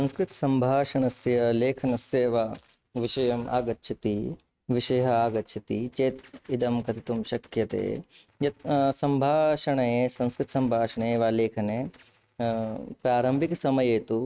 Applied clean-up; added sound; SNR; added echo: neural mask model RNNoise.